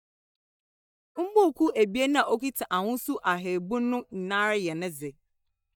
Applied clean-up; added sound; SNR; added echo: neural mask model DeepFilterNet 3.